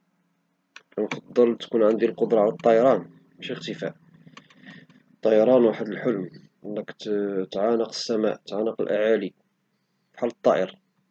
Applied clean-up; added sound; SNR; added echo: none; none; none; none.